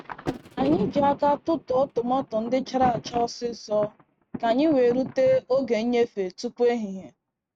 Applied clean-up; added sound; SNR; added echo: neural mask model RNNoise.